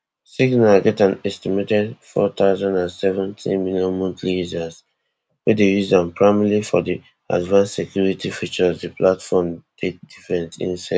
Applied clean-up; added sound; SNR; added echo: none; none; none; none.